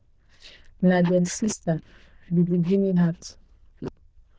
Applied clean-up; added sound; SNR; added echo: neural diffusion model UNIVERSE++.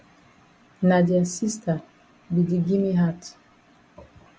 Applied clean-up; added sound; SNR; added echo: none; none; none; none.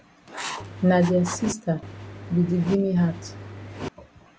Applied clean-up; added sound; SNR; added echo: none; Writing + Engine; 11 dB; none.